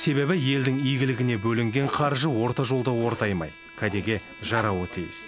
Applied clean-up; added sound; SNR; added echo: none; Zipper (clothing) + Bowed string instrument; 15 dB; none.